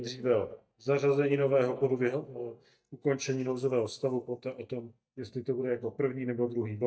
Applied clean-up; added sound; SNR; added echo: neural mask model DeepFilterNet 3.